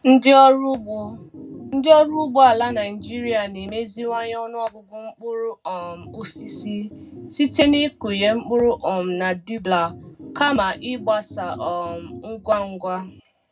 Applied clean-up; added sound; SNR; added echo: none; Organ; 19 dB; reverberation time 0.3 s.